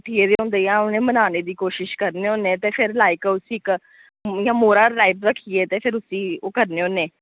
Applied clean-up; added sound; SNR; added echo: none; none; none; none.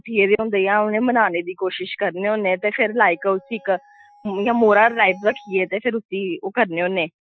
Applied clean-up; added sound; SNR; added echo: classical method Wiener filter.